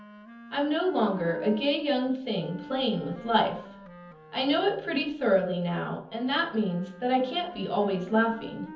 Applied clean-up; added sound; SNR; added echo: none; Wind instrument, woodwind instrument; 19 dB; reverberation time 0.7 s.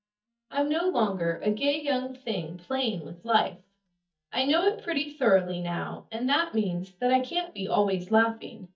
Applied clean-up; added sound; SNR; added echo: neural mask model DeepFilterNet 3.